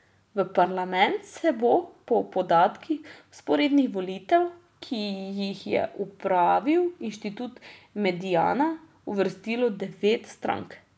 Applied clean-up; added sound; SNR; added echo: none; none; none; none.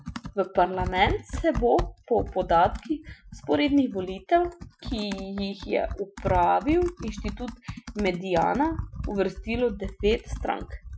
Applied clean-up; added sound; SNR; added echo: classical method Wiener filter.